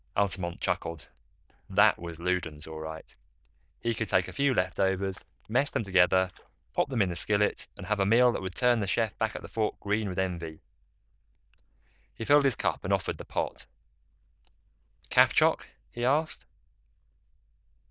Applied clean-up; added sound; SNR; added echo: neural diffusion model UNIVERSE++.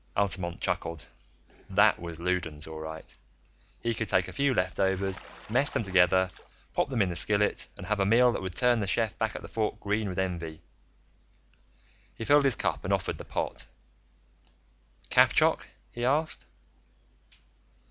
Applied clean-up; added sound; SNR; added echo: none; Bathtub (filling or washing) / Splash, splatter; 19 dB; none.